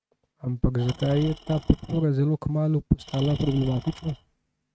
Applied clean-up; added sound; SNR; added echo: neural mask model RNNoise.